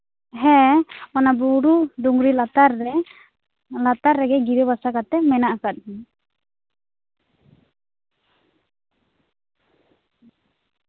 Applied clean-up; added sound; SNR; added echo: none; none; none; none.